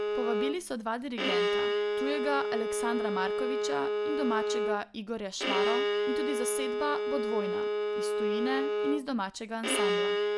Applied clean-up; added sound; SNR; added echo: none; Bowed string instrument; -4 dB; none.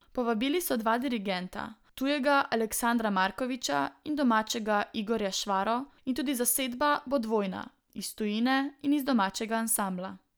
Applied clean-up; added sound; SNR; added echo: none; none; none; none.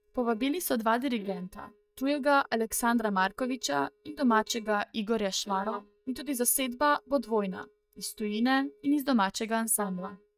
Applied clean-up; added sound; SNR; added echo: neural mask model DeepFilterNet 3.